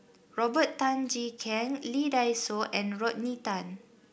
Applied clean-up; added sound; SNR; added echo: none; none; none; none.